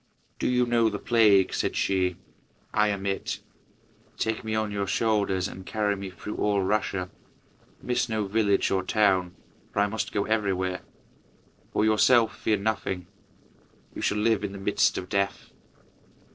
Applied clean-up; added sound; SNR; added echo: neural separator model SepFormer DNS4.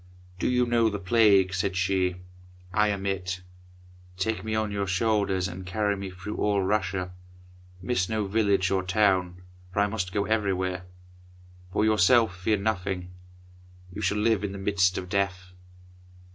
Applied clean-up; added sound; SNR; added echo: none; none; none; none.